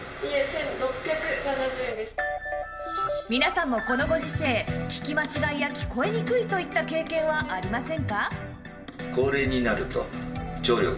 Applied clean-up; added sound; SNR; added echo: none; Purr; 18 dB; reverberation time 1.0 s.